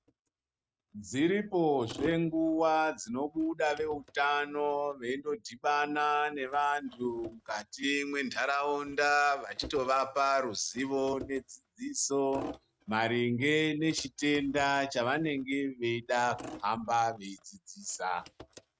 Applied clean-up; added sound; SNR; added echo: neural mask model RNNoise.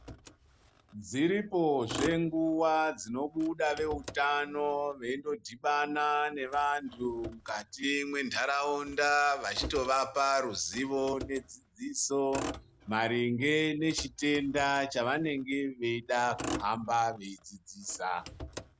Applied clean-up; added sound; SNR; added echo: none; Motor vehicle (road); 15 dB; none.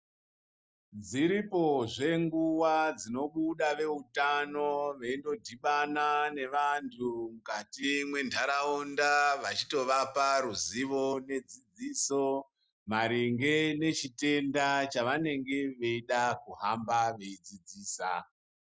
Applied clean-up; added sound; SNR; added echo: none; none; none; none.